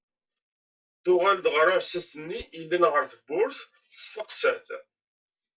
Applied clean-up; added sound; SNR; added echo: neural mask model DeepFilterNet 3.